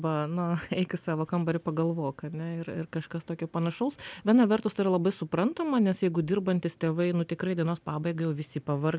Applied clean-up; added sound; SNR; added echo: none; none; none; none.